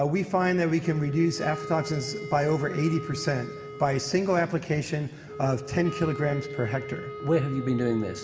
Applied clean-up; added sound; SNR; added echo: none; Wind instrument, woodwind instrument; 13 dB; reverberation time 1.8 s.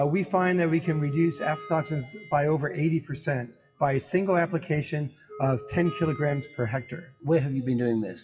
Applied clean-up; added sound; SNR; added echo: classical method WPE with log-MMSE.